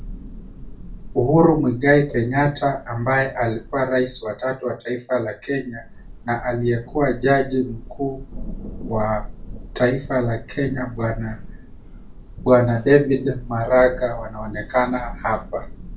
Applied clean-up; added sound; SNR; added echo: none; Thunder / Rain; 13 dB; reverberation time 0.2 s.